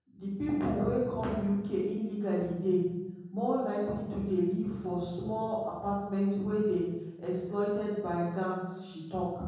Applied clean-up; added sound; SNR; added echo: none; none; none; reverberation time 1.3 s.